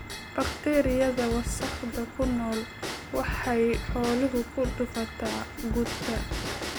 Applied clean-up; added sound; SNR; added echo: none; Bell / Drum / Drum kit; 6 dB; none.